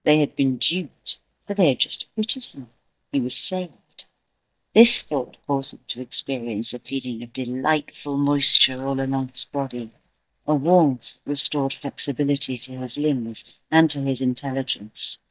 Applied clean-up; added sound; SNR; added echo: neural mask model DeepFilterNet 3.